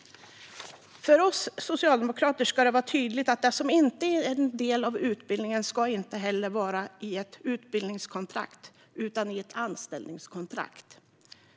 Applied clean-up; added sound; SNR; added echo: none; none; none; none.